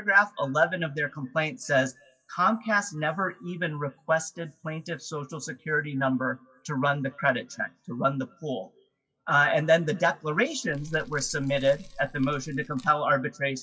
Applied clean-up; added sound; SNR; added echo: classical method WPE with log-MMSE.